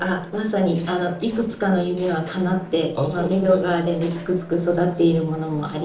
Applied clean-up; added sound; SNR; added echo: neural separator model SepFormer DNS4.